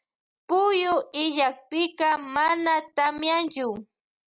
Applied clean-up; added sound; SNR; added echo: none; none; none; none.